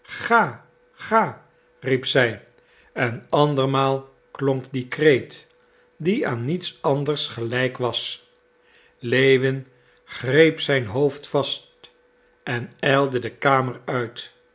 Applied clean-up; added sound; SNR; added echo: none; none; none; none.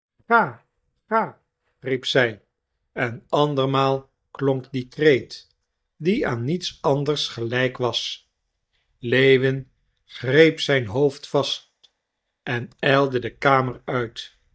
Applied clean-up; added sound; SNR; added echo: neural mask model DeepFilterNet 3.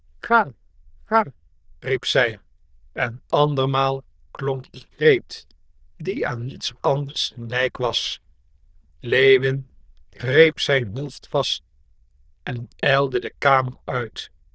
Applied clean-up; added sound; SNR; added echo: neural diffusion model UNIVERSE++.